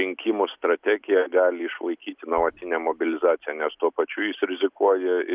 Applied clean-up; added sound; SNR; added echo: none; none; none; none.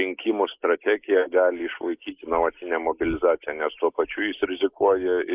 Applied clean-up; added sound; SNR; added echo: neural mask model Resemble Enhance denoiser.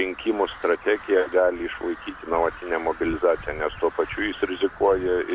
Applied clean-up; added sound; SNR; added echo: none; Crow; 16 dB; none.